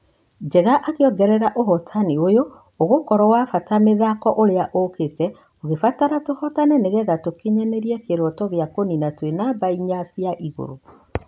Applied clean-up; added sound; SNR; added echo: none; none; none; none.